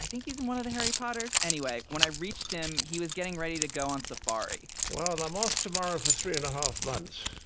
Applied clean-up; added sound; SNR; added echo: none; Keys jangling; -1 dB; none.